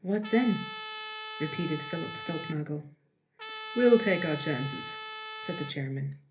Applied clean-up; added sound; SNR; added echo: none; Trumpet; 9 dB; reverberation time 0.3 s.